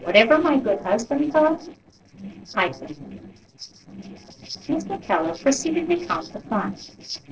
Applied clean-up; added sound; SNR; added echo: neural separator model SepFormer DNS4.